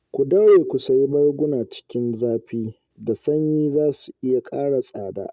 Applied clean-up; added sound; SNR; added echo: none; none; none; none.